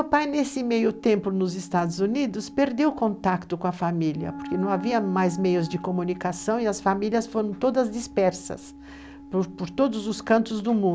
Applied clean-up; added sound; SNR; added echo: none; Wind instrument, woodwind instrument; 17 dB; none.